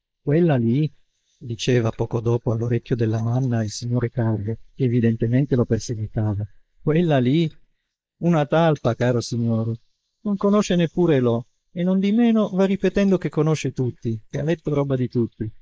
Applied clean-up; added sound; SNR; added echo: neural mask model Resemble Enhance denoiser.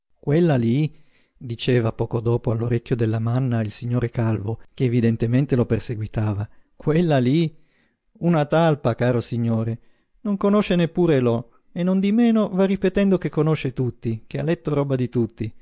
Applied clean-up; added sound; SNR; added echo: none; none; none; none.